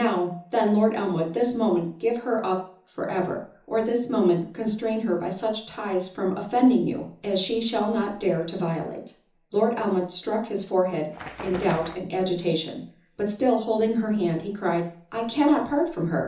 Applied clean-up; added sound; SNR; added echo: none; Bird; 11 dB; reverberation time 0.6 s.